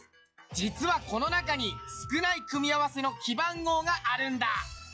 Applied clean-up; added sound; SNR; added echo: classical method log-MMSE.